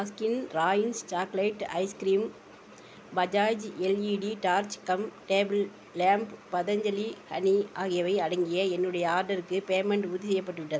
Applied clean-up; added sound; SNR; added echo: none; none; none; none.